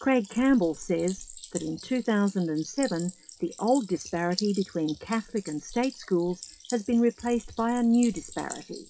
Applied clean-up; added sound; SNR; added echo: classical method WPE with log-MMSE.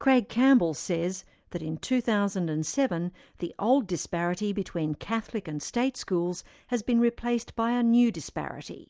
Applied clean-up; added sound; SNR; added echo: none; none; none; none.